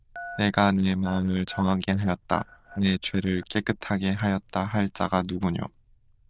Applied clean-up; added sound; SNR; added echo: neural diffusion model UNIVERSE++.